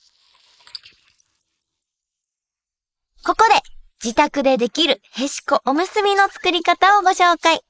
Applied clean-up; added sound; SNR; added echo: neural mask model Resemble Enhance denoiser.